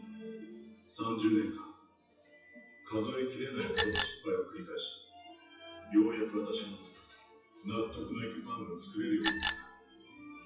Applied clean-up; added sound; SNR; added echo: classical method WPE with log-MMSE.